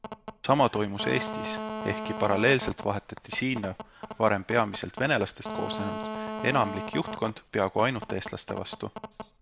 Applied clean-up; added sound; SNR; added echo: none; Telephone; 8 dB; none.